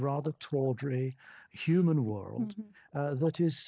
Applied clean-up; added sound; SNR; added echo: neural mask model DeepFilterNet 3.